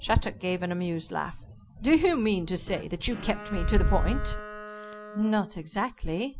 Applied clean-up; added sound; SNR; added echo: none; Bowed string instrument; 14 dB; none.